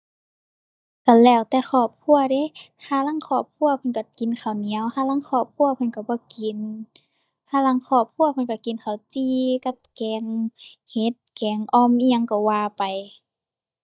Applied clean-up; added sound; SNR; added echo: neural mask model DeepFilterNet 3.